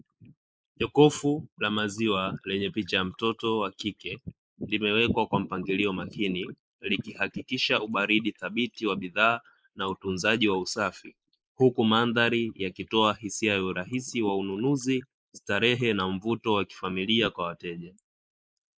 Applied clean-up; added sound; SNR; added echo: neural mask model Resemble Enhance denoiser.